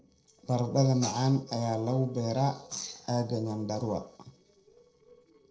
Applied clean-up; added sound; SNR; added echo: neural separator model SepFormer DNS4.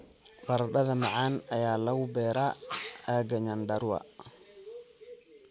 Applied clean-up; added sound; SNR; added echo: none; none; none; none.